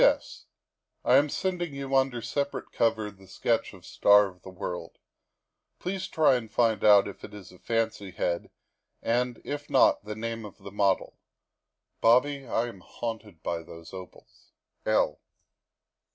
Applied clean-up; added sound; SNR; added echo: none; none; none; none.